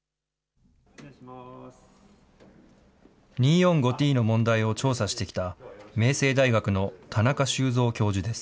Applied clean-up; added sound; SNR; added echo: none; none; none; none.